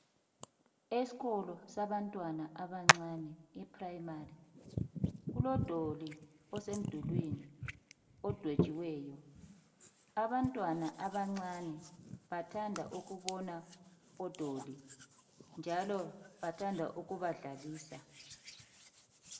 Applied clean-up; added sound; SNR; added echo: none; Hands; 1 dB; reverberation time 0.7 s.